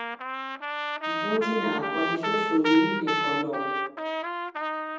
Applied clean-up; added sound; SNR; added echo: none; Trumpet; 0 dB; reverberation time 1.1 s.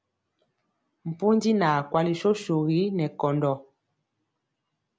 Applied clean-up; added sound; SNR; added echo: none; none; none; none.